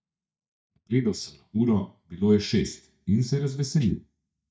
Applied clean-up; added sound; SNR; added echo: neural mask model DeepFilterNet 3.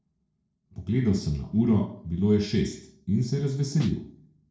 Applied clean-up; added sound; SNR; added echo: neural separator model SepFormer DNS4.